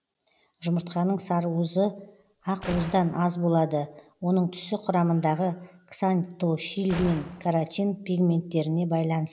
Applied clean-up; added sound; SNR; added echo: none; Gunshot, gunfire; 16 dB; none.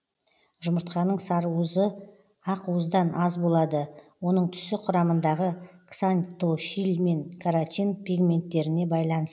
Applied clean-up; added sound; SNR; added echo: none; none; none; none.